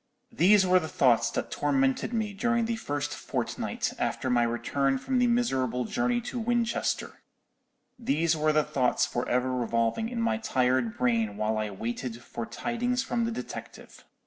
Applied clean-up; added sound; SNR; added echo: none; none; none; none.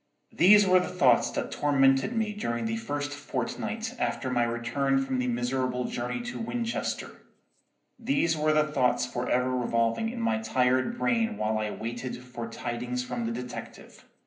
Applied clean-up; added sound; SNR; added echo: none; none; none; reverberation time 0.5 s.